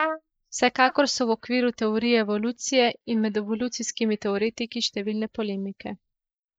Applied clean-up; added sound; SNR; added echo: neural mask model Resemble Enhance denoiser.